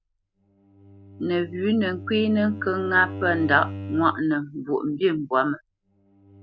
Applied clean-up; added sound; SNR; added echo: none; Bowed string instrument; 13 dB; none.